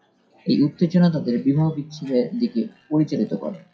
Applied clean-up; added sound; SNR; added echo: classical method WPE with log-MMSE.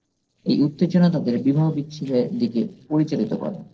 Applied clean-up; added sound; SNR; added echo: neural separator model SepFormer DNS4.